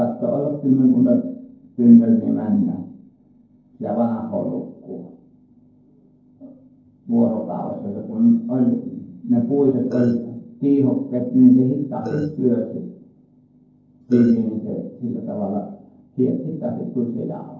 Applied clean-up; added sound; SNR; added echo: neural separator model SepFormer DNS4.